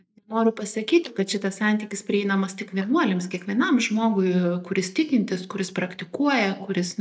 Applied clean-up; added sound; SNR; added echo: neural mask model DeepFilterNet 3.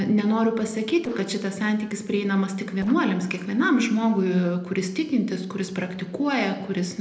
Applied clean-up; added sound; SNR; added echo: neural separator model SepFormer DNS4.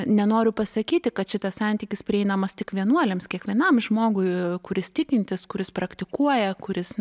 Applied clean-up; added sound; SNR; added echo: none; none; none; none.